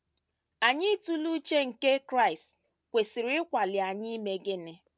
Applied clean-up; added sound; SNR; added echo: none; none; none; none.